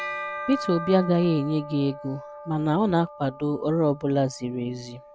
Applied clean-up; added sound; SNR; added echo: none; Bell; 12 dB; none.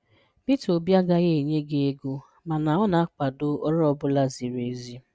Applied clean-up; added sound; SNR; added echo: none; none; none; none.